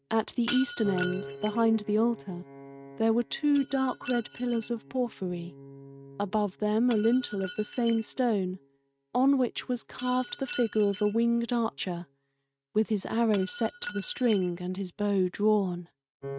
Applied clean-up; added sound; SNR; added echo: neural mask model RNNoise.